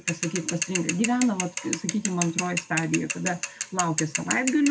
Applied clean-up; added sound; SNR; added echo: none; Mechanisms / Bicycle; 5 dB; none.